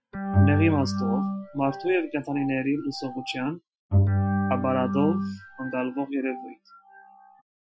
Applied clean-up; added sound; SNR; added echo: classical method Wiener filter.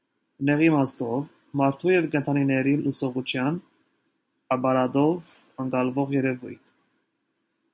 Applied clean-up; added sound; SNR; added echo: none; none; none; none.